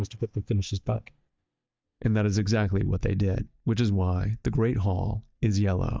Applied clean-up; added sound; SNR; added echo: neural mask model DeepFilterNet 3.